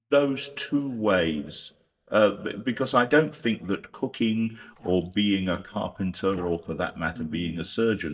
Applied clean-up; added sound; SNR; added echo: neural mask model DeepFilterNet 3.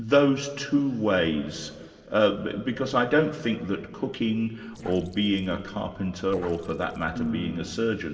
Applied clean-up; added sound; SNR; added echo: neural separator model SepFormer DNS4.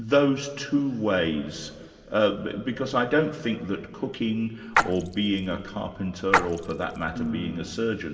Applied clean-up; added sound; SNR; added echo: none; Splash, splatter; 2 dB; reverberation time 2.2 s.